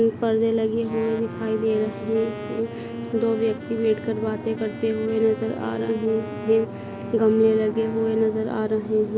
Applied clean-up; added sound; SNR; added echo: none; Wind instrument, woodwind instrument; 14 dB; none.